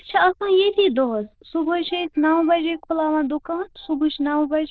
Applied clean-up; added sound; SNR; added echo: neural diffusion model UNIVERSE++.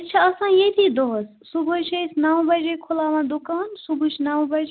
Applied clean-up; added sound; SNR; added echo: none; none; none; none.